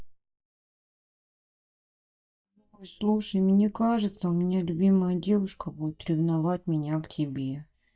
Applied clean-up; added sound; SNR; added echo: neural mask model DeepFilterNet 3.